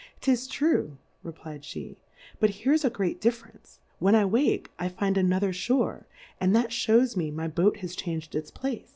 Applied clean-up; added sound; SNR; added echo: none; none; none; none.